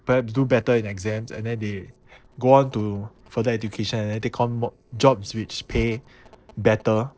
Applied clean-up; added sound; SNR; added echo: neural separator model SepFormer DNS4.